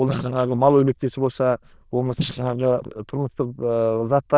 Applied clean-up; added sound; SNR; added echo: neural diffusion model UNIVERSE++.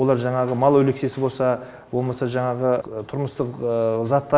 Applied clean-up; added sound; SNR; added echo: none; none; none; none.